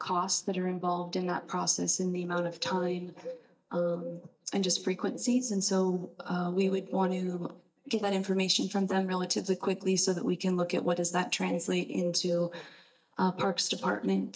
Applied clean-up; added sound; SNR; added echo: neural mask model DeepFilterNet 3.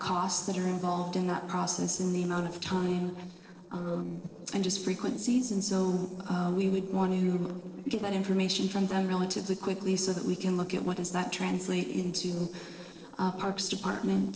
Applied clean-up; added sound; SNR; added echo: neural separator model SepFormer DNS4.